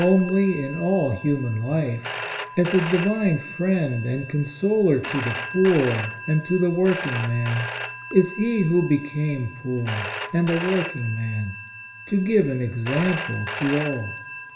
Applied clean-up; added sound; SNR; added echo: none; Telephone; 6 dB; reverberation time 0.9 s.